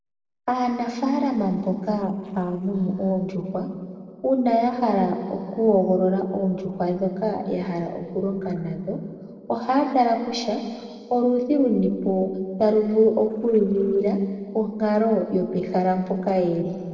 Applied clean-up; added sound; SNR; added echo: neural separator model SepFormer DNS4.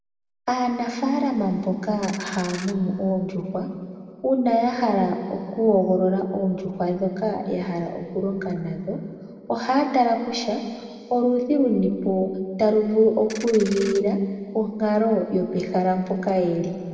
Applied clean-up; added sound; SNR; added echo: none; Ratchet, pawl; 14 dB; reverberation time 2.1 s.